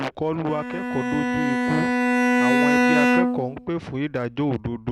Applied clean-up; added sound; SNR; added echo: none; Bowed string instrument; -5 dB; none.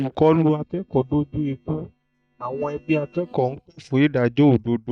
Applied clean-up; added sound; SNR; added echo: neural mask model DeepFilterNet 3.